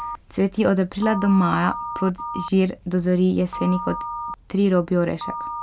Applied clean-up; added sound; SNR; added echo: none; Telephone; 11 dB; none.